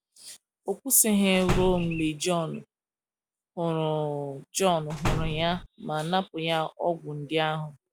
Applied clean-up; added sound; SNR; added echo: none; Slam; 3 dB; none.